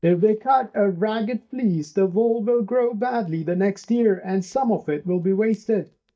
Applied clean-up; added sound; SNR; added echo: neural mask model DeepFilterNet 3.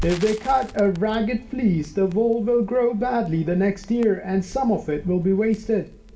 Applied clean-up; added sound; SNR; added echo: none; Crackle; 19 dB; reverberation time 0.8 s.